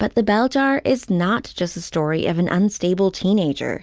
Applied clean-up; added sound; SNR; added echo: none; none; none; none.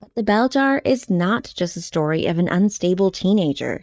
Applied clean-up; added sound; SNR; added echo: neural mask model DeepFilterNet 3.